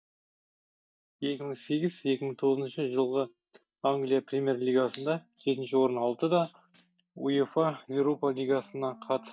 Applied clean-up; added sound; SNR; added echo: neural mask model DeepFilterNet 3.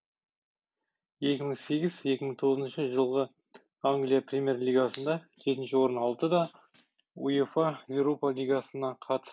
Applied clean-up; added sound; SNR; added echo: none; none; none; none.